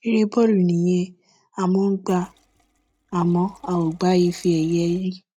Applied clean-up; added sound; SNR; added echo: neural mask model RNNoise.